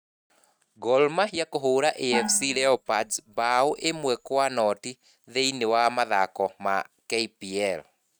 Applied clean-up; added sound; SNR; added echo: neural mask model RNNoise.